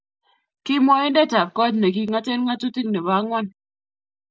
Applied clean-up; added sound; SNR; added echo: none; none; none; none.